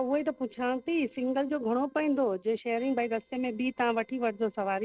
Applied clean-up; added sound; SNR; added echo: neural separator model SepFormer DNS4.